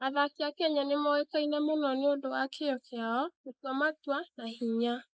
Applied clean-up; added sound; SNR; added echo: neural mask model Resemble Enhance denoiser.